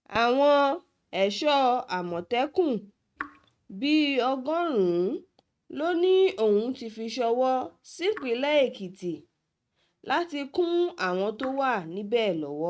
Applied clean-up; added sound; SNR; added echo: neural mask model RNNoise.